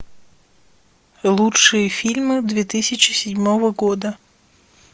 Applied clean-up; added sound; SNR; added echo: none; none; none; none.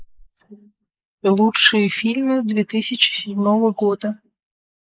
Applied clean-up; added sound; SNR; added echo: neural mask model Resemble Enhance denoiser.